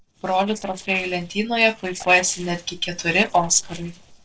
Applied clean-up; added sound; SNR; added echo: neural separator model SepFormer DNS4.